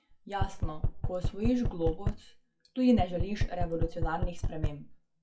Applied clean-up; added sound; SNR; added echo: classical method WPE with log-MMSE.